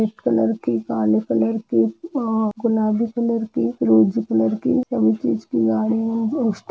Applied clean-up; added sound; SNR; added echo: none; none; none; none.